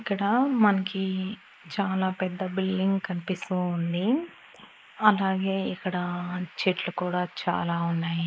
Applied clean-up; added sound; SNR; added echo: neural mask model Resemble Enhance denoiser.